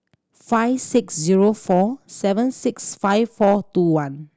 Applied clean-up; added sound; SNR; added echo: none; none; none; none.